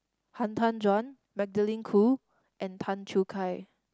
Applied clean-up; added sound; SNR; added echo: none; none; none; none.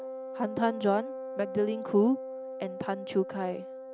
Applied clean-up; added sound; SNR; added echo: none; Wind instrument, woodwind instrument; 9 dB; none.